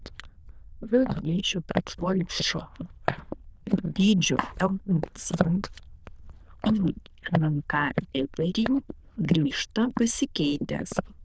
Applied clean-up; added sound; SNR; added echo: neural diffusion model UNIVERSE++.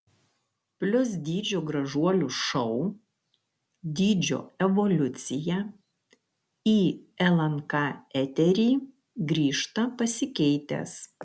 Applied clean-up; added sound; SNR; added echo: none; none; none; none.